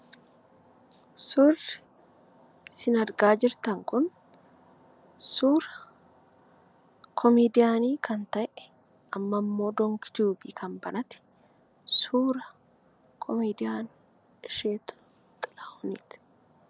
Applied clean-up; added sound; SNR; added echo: none; none; none; none.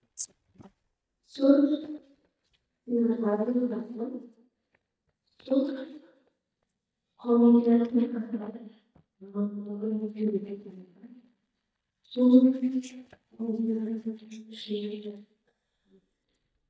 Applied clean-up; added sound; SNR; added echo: neural mask model DeepFilterNet 3.